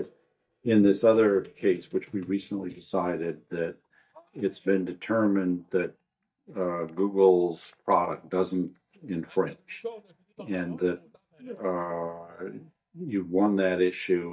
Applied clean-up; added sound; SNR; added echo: neural mask model DeepFilterNet 3.